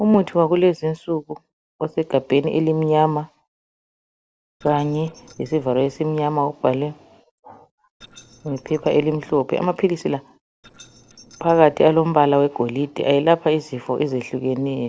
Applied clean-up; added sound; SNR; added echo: neural separator model SepFormer DNS4.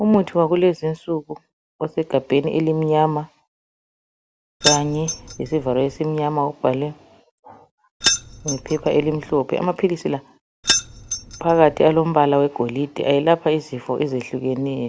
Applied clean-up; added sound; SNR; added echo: none; Keys jangling; 5 dB; none.